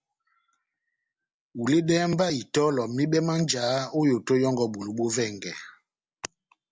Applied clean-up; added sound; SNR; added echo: none; none; none; none.